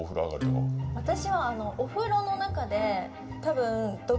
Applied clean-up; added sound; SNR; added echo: none; Acoustic guitar; 5 dB; reverberation time 2.0 s.